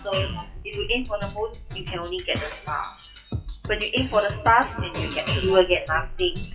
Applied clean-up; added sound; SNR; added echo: classical method WPE with log-MMSE.